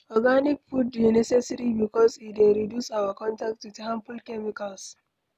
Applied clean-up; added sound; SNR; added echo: none; none; none; none.